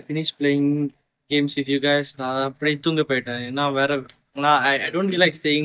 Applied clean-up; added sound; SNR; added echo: neural mask model DeepFilterNet 3.